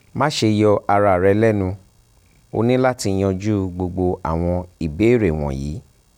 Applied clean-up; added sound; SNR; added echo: none; none; none; none.